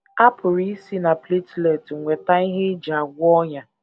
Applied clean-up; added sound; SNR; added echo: none; none; none; none.